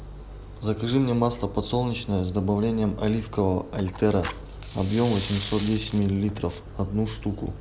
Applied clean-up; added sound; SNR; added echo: none; Fire; 17 dB; none.